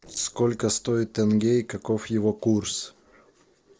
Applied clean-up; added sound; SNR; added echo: neural separator model SepFormer DNS4.